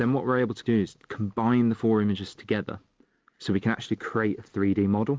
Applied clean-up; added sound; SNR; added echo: none; none; none; none.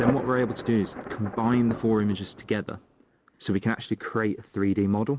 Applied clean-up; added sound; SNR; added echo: none; Thunder; 11 dB; none.